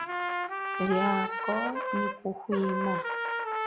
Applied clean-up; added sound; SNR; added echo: none; Trumpet; 0 dB; none.